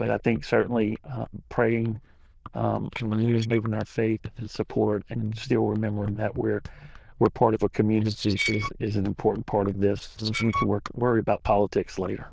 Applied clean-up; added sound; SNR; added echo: neural diffusion model UNIVERSE++.